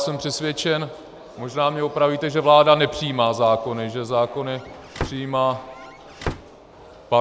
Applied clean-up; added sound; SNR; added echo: none; Squeak / Slam / Wood; 12 dB; none.